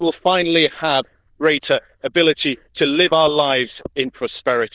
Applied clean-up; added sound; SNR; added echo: neural diffusion model UNIVERSE++.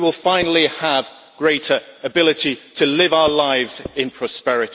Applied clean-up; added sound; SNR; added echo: none; Percussion; 18 dB; none.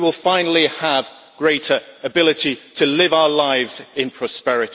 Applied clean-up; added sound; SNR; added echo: none; none; none; none.